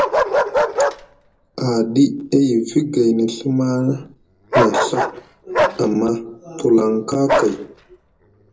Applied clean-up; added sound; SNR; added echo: none; Bark; 3 dB; reverberation time 0.2 s.